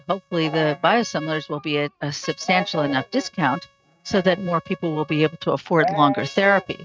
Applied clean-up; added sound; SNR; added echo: neural mask model RNNoise.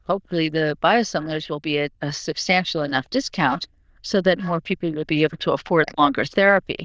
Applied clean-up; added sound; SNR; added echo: neural diffusion model UNIVERSE++.